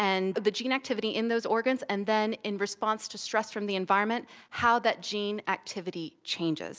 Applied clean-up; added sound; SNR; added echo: none; none; none; none.